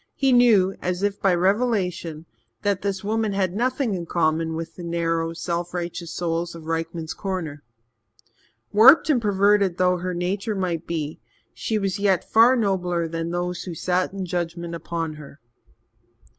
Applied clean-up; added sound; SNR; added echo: none; none; none; none.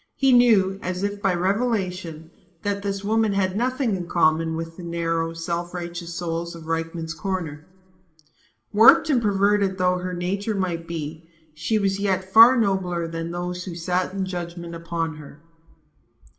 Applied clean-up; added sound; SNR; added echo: none; none; none; reverberation time 1.3 s.